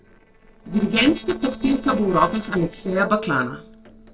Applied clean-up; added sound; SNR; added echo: neural separator model SepFormer DNS4.